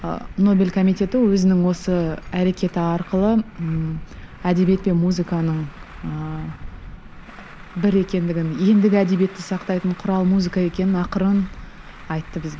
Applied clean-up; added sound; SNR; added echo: none; Truck; 17 dB; none.